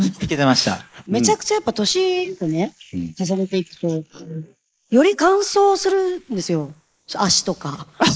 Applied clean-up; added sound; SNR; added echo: neural mask model Resemble Enhance denoiser.